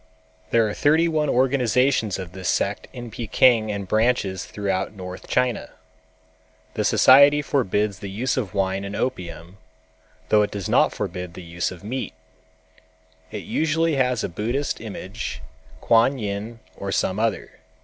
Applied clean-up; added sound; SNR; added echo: none; none; none; none.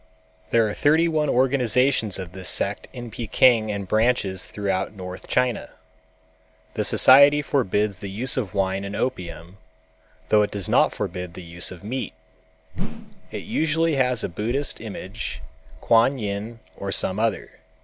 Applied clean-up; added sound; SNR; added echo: none; Whoosh, swoosh, swish; 3 dB; none.